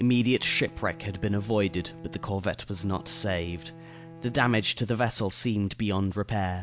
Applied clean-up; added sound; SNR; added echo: none; Bowed string instrument; 18 dB; none.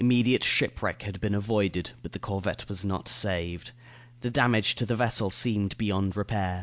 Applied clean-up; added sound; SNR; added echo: none; none; none; none.